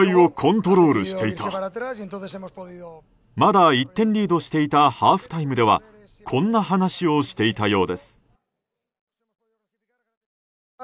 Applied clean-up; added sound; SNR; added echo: none; none; none; none.